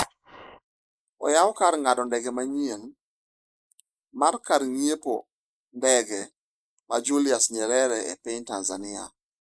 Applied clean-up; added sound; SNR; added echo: neural mask model Resemble Enhance denoiser.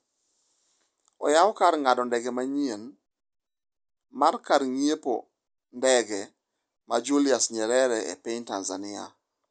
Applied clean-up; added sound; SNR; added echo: none; none; none; none.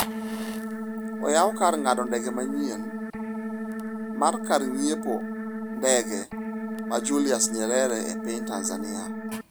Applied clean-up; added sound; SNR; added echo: none; Fire + Organ; 4 dB; none.